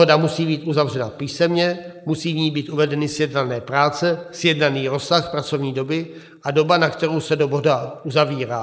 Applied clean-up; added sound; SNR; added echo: neural mask model Resemble Enhance denoiser.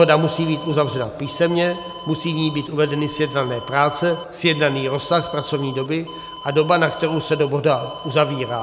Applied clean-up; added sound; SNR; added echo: none; Alarm; 14 dB; none.